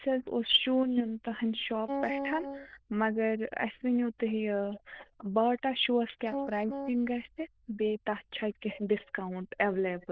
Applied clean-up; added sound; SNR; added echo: neural diffusion model UNIVERSE++.